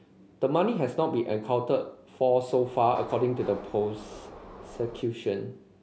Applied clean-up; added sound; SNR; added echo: none; Subway, metro, underground; 16 dB; none.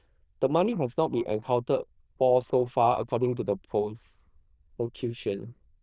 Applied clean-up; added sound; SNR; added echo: neural diffusion model UNIVERSE++.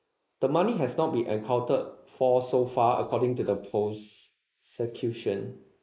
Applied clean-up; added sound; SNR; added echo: neural mask model Resemble Enhance denoiser.